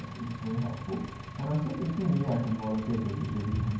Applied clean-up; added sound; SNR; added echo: none; Engine; 11 dB; reverberation time 0.9 s.